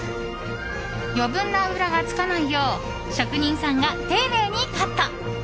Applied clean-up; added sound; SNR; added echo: none; none; none; none.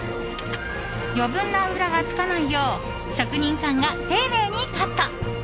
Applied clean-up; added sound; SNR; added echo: none; Knock + Toilet flush / Water; 15 dB; none.